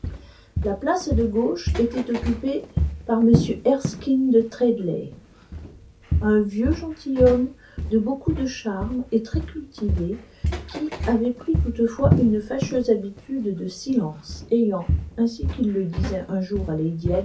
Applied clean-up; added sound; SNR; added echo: none; Walk, footsteps; 5 dB; reverberation time 0.3 s.